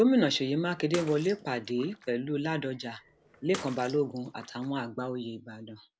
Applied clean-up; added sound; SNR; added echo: none; Bathtub (filling or washing) / Water / Splash, splatter; 17 dB; none.